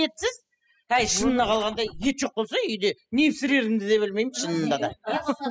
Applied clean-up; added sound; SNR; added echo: classical method spectral subtraction.